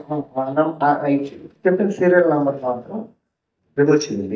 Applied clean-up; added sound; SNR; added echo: neural mask model DeepFilterNet 3.